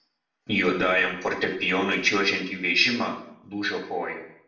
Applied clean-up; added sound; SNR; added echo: none; none; none; reverberation time 0.6 s.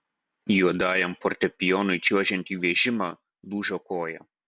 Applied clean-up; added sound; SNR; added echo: none; none; none; none.